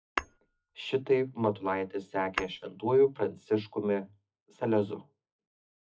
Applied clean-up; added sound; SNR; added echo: classical method WPE with log-MMSE.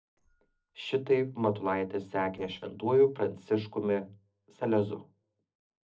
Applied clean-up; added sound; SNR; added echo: neural separator model SepFormer DNS4.